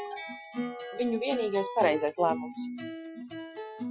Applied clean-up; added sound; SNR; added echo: classical method Wiener filter.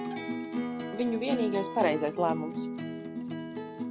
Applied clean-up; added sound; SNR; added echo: none; Acoustic guitar; 2 dB; none.